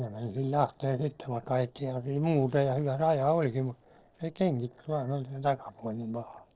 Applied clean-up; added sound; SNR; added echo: neural separator model SepFormer DNS4.